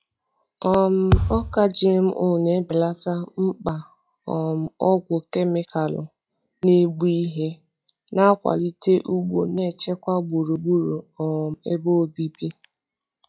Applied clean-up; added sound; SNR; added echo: classical method log-MMSE.